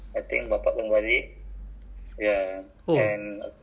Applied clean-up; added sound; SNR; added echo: none; none; none; none.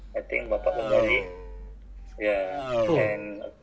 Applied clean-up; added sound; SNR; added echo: none; Race car, auto racing; 4 dB; none.